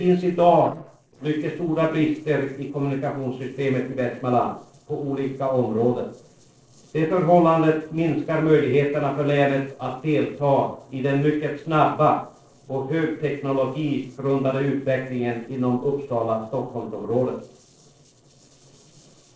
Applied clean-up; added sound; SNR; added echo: neural separator model SepFormer DNS4.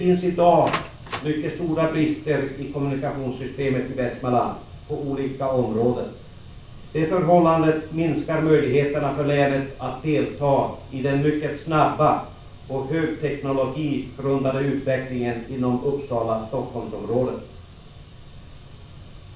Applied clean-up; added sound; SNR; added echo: none; Door; 12 dB; reverberation time 0.4 s.